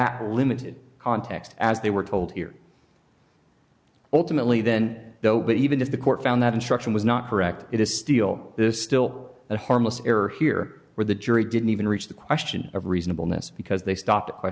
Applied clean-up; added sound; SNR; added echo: none; none; none; none.